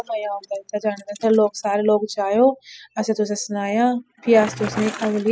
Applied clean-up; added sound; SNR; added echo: classical method spectral subtraction.